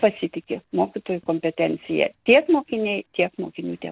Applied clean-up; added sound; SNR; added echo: none; none; none; none.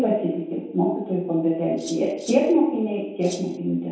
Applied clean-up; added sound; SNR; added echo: none; Rattle (instrument); 17 dB; reverberation time 0.8 s.